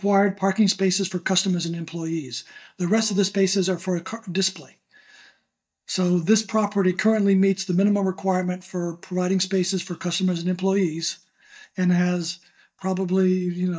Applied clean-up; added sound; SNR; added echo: neural mask model DeepFilterNet 3.